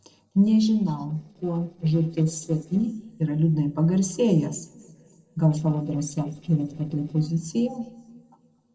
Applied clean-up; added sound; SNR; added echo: neural separator model SepFormer DNS4.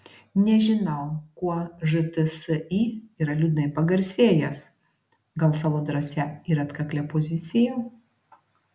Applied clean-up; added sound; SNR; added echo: none; none; none; none.